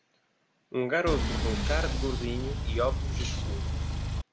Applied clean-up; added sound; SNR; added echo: none; Engine; -4 dB; none.